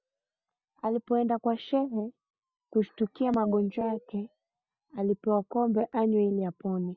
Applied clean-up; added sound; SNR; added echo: neural mask model DeepFilterNet 3.